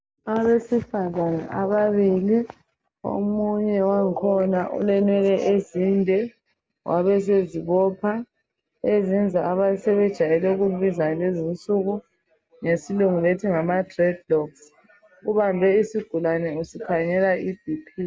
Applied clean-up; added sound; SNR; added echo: none; none; none; none.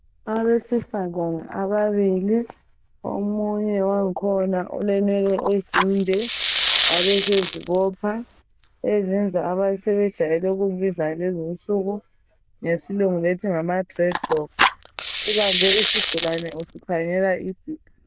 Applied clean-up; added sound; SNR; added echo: neural diffusion model UNIVERSE++.